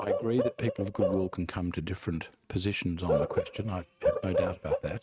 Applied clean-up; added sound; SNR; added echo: neural mask model RNNoise.